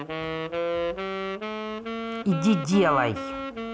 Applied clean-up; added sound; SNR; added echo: none; Wind instrument, woodwind instrument; 3 dB; none.